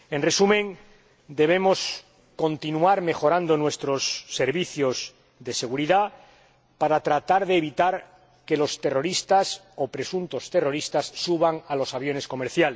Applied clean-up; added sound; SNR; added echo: none; none; none; none.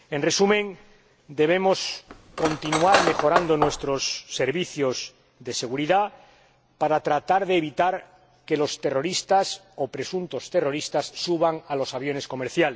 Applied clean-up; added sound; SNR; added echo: none; Cutlery, silverware; 1 dB; none.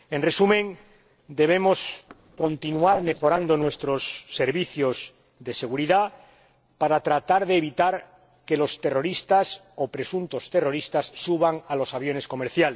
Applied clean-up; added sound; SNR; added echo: neural separator model SepFormer DNS4.